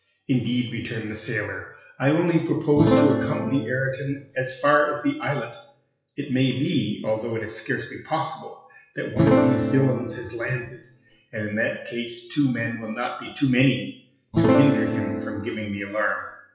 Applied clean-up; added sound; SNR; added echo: classical method WPE with log-MMSE.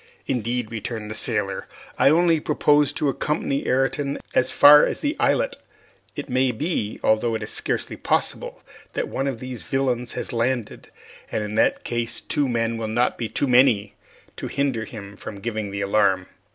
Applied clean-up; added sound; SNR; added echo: none; none; none; none.